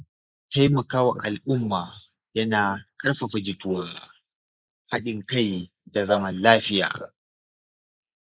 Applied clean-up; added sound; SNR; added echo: neural mask model Resemble Enhance denoiser.